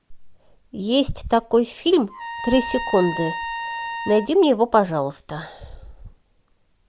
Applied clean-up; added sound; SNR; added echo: none; Trumpet; 9 dB; none.